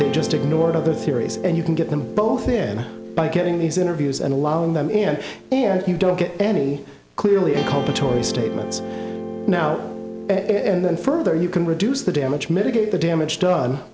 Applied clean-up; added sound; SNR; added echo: none; Guitar; 11 dB; none.